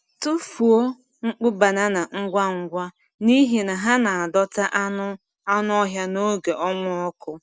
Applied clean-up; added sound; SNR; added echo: none; none; none; none.